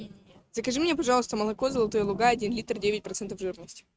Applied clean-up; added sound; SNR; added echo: neural mask model RNNoise.